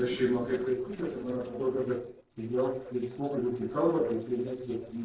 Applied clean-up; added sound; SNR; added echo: neural separator model SepFormer DNS4.